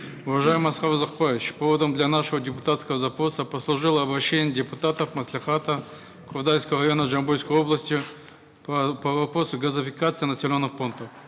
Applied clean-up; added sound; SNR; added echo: none; none; none; none.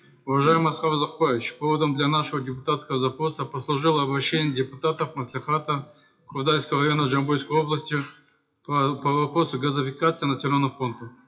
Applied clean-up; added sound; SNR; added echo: classical method WPE with log-MMSE.